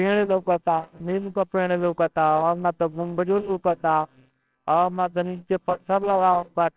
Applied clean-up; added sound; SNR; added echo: neural separator model SepFormer WHAMR!.